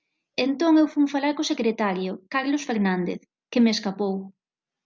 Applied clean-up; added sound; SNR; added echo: none; none; none; none.